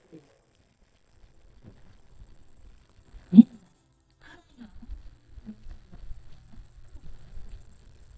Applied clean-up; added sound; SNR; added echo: neural mask model DeepFilterNet 3.